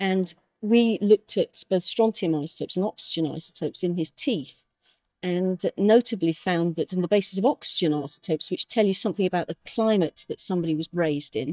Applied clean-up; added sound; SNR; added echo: neural mask model DeepFilterNet 3.